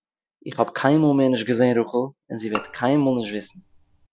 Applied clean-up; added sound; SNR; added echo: none; Bowed string instrument; 15 dB; none.